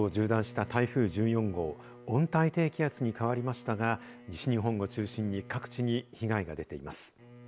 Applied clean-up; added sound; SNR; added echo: none; Bowed string instrument; 20 dB; none.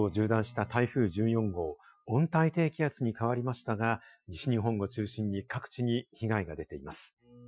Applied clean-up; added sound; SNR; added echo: classical method Wiener filter.